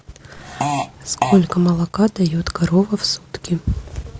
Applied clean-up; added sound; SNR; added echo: none; Fart; 4 dB; none.